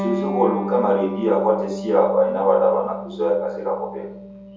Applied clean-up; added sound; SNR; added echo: none; Electric guitar; 9 dB; reverberation time 0.7 s.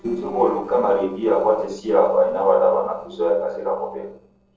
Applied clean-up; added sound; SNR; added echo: neural separator model SepFormer DNS4.